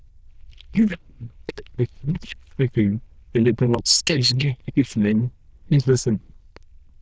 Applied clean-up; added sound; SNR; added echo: neural diffusion model UNIVERSE++.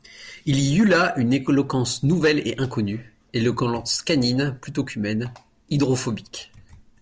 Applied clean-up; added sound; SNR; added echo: none; none; none; none.